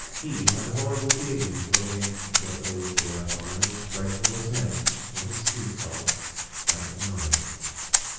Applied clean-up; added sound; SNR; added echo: none; Rattle (instrument); -4 dB; reverberation time 1.3 s.